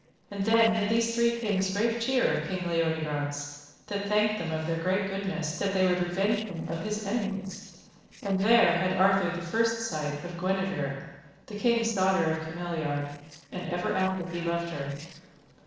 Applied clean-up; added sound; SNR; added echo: neural separator model SepFormer DNS4.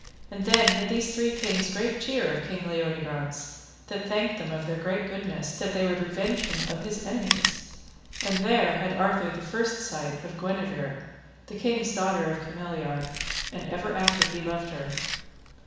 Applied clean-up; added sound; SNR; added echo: none; Chewing, mastication; 6 dB; reverberation time 1.1 s.